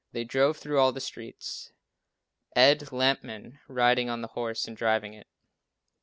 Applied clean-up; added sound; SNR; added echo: none; none; none; none.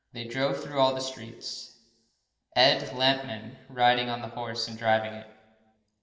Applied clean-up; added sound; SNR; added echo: none; none; none; reverberation time 1.6 s.